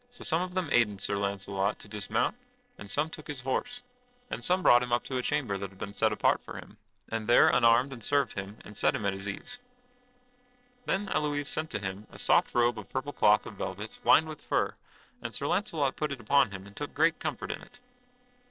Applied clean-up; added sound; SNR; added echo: neural separator model SepFormer DNS4.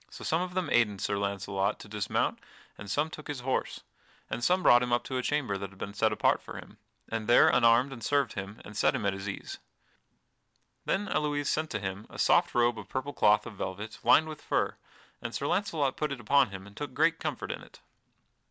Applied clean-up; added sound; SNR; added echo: none; none; none; none.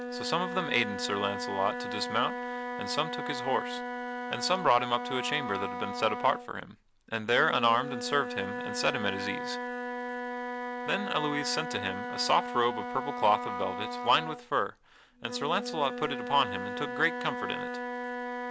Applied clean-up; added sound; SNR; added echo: none; Wind instrument, woodwind instrument; 5 dB; none.